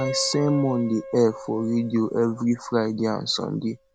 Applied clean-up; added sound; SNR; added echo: none; Piano; 13 dB; none.